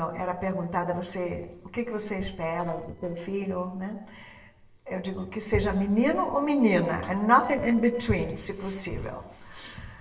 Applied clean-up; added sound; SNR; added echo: neural separator model SepFormer DNS4.